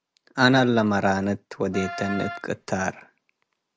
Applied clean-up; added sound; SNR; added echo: none; Wind instrument, woodwind instrument; 11 dB; none.